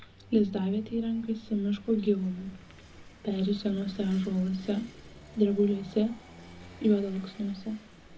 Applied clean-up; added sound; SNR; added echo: none; Engine / Vehicle; 19 dB; reverberation time 0.4 s.